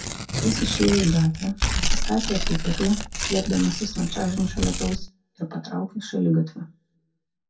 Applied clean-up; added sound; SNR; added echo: none; Tearing; 3 dB; reverberation time 0.3 s.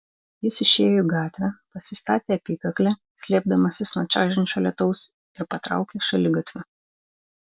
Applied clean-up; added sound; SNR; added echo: none; none; none; none.